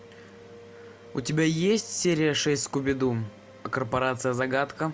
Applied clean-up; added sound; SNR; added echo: none; none; none; none.